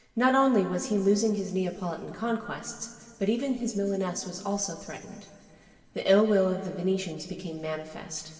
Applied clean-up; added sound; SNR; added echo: none; none; none; reverberation time 2.3 s.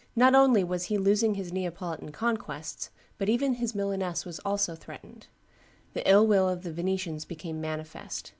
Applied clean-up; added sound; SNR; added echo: none; none; none; none.